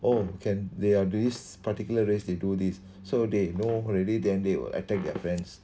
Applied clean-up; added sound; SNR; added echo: none; none; none; none.